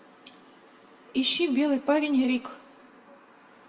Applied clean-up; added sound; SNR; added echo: none; none; none; reverberation time 0.6 s.